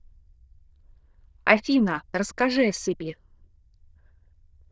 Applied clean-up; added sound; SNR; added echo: neural diffusion model UNIVERSE++.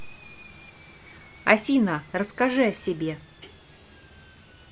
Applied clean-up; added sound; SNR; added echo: none; none; none; none.